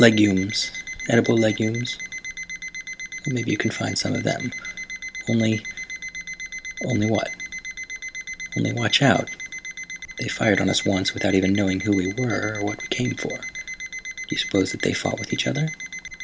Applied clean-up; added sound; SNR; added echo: none; Alarm; 10 dB; none.